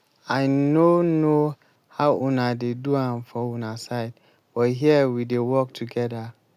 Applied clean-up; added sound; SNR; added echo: none; none; none; none.